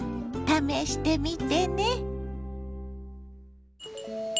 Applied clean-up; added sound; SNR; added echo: none; none; none; none.